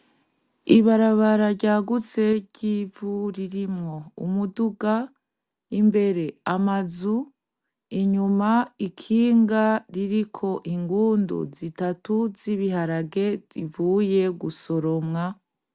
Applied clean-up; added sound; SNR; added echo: none; none; none; none.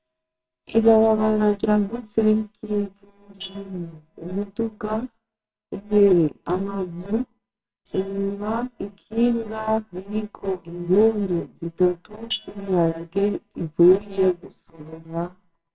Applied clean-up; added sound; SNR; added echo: neural separator model SepFormer WHAMR!.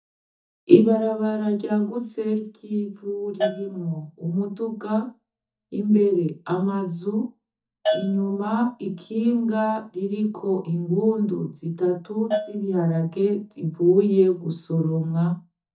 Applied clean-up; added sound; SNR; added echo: neural mask model DeepFilterNet 3.